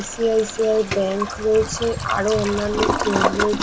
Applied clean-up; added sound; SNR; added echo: none; Toilet flush; 4 dB; none.